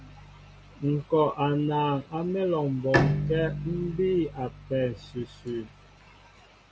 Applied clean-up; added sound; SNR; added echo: none; Bowed string instrument; 6 dB; none.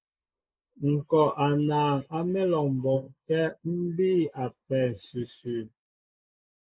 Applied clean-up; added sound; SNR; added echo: neural mask model Resemble Enhance denoiser.